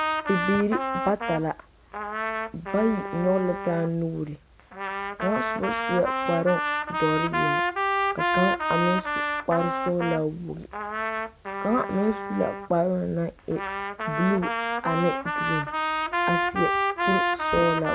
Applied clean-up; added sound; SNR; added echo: none; Trumpet; 1 dB; none.